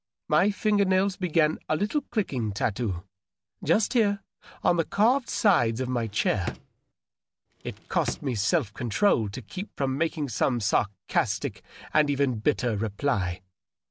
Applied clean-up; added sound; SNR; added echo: none; Drawer open or close; 13 dB; none.